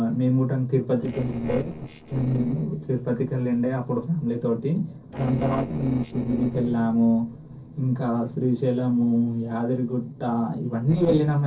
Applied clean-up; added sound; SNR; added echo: neural separator model SepFormer DNS4.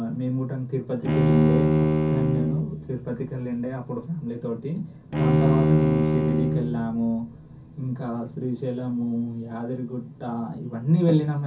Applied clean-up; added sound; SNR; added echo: none; Bowed string instrument; -3 dB; reverberation time 0.3 s.